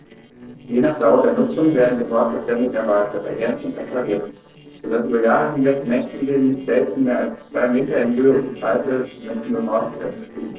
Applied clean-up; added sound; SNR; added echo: neural separator model SepFormer DNS4.